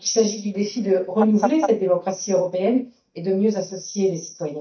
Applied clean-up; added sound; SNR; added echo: neural mask model DeepFilterNet 3.